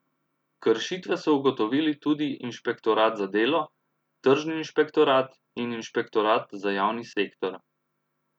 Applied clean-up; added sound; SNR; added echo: none; none; none; none.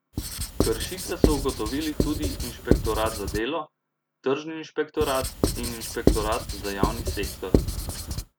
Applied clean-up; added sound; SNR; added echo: none; Writing; -4 dB; none.